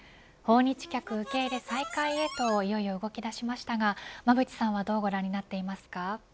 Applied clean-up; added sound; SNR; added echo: none; Harmonica; 12 dB; none.